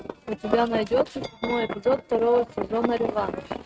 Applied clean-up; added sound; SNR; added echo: neural mask model RNNoise.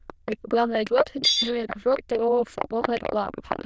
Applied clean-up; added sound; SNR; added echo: neural diffusion model UNIVERSE++.